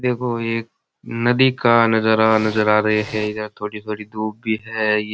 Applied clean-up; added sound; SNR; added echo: none; Zipper (clothing); 16 dB; none.